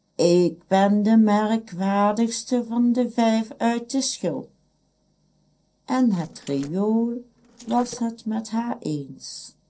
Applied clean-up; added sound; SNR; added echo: neural separator model SepFormer DNS4.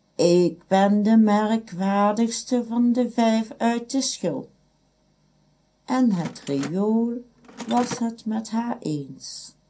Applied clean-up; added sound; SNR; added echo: none; Mechanisms; 17 dB; reverberation time 0.3 s.